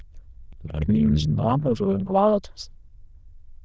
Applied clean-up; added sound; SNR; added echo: neural diffusion model UNIVERSE++.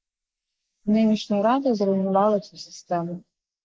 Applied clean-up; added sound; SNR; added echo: neural mask model Resemble Enhance denoiser.